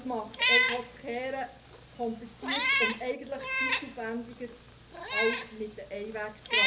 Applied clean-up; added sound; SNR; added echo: none; Meow; -5 dB; reverberation time 0.3 s.